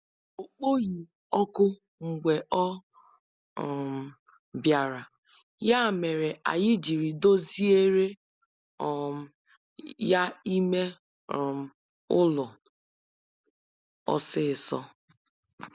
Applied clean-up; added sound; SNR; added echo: none; none; none; none.